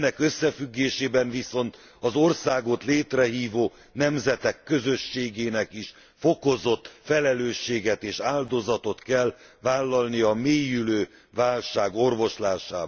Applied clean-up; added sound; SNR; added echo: none; none; none; none.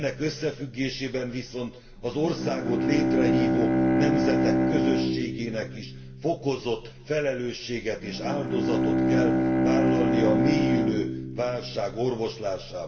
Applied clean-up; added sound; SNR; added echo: none; Bowed string instrument; -3 dB; reverberation time 0.8 s.